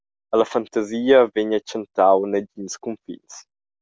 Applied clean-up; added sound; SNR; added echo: none; none; none; none.